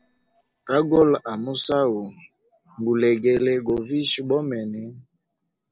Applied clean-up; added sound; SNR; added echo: neural separator model SepFormer DNS4.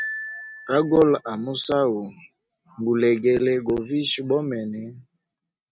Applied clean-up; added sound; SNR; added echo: neural mask model RNNoise.